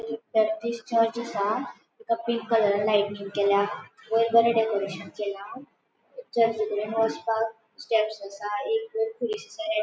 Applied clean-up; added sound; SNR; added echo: none; none; none; none.